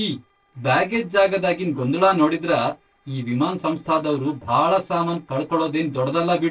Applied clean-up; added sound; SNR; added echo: neural separator model SepFormer DNS4.